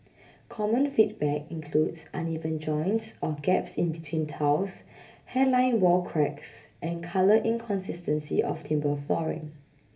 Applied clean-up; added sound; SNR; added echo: none; none; none; reverberation time 0.3 s.